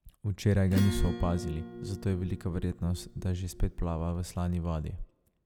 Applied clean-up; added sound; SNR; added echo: none; Acoustic guitar / Strum; 10 dB; none.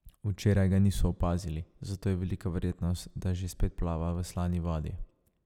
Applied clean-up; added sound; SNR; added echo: none; none; none; none.